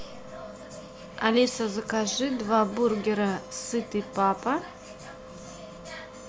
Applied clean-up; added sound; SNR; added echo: none; Bowed string instrument; 19 dB; none.